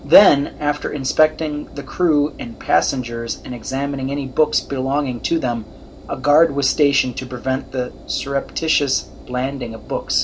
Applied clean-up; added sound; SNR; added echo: none; Engine; 18 dB; none.